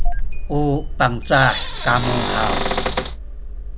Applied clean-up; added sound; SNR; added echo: none; Engine starting + Cupboard open or close / Door; -1 dB; none.